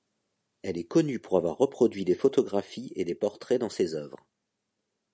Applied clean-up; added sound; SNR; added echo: none; none; none; none.